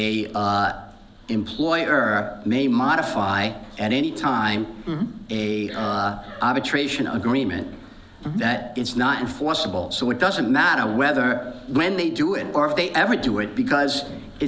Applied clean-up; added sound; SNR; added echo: none; none; none; none.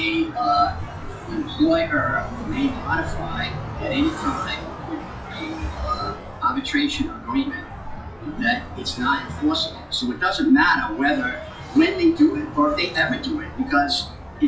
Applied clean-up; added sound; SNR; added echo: classical method WPE with log-MMSE.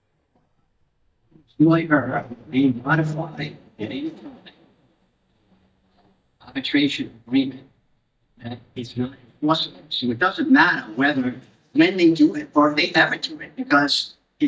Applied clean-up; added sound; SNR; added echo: neural mask model DeepFilterNet 3.